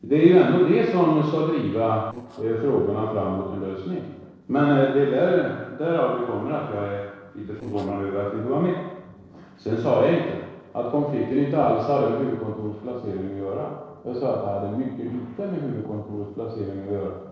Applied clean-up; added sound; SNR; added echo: neural separator model SepFormer DNS4.